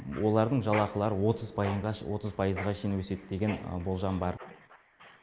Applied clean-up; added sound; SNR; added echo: none; Mechanisms; 15 dB; none.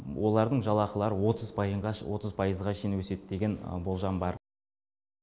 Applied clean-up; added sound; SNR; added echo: none; none; none; none.